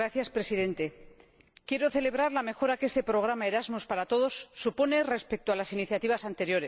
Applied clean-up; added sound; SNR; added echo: none; none; none; none.